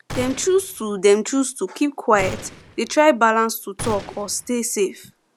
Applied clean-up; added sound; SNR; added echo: none; Gunshot, gunfire; 15 dB; none.